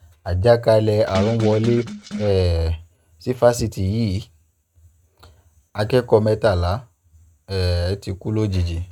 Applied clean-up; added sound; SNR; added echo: neural mask model RNNoise.